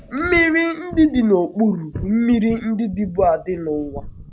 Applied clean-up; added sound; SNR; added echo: none; Fire; 16 dB; none.